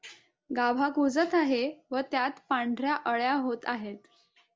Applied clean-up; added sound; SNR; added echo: none; none; none; none.